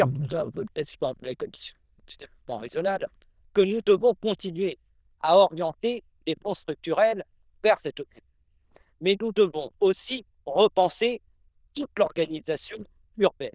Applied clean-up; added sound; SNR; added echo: neural diffusion model UNIVERSE++.